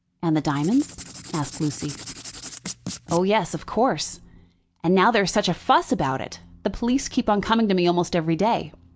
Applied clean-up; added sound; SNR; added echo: none; Writing; 14 dB; none.